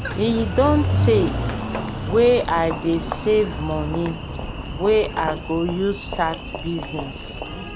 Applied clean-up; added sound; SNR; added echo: none; Engine; 4 dB; none.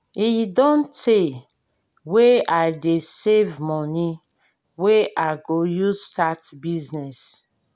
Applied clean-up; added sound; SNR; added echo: none; none; none; none.